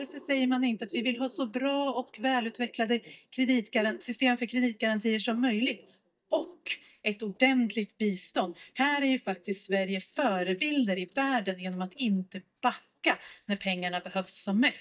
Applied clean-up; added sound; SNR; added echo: neural mask model DeepFilterNet 3.